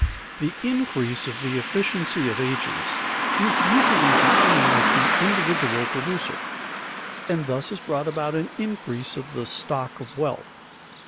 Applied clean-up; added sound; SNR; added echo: none; Car passing by; -2 dB; none.